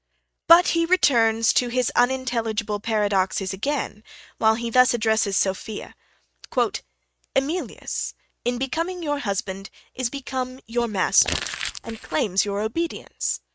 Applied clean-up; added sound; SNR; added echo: neural mask model RNNoise.